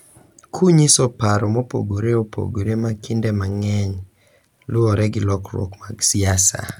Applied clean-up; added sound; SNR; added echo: none; none; none; none.